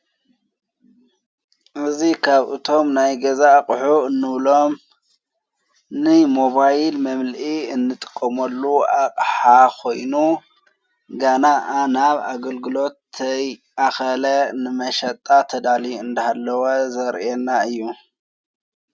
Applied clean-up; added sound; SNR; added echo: none; none; none; none.